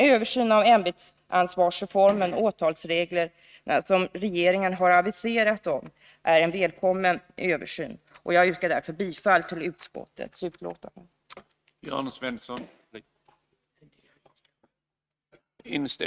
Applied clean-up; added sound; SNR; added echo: neural mask model RNNoise.